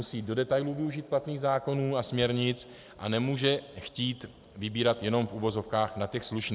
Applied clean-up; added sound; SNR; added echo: none; none; none; none.